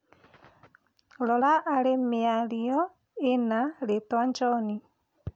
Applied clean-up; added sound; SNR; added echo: none; none; none; none.